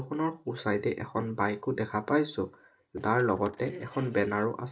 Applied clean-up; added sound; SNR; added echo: neural separator model SepFormer DNS4.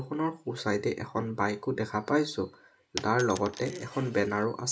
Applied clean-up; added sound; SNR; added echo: none; Coin (dropping); 14 dB; reverberation time 0.2 s.